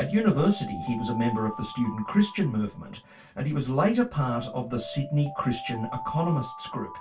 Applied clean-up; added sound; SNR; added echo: none; Alarm; 13 dB; reverberation time 0.2 s.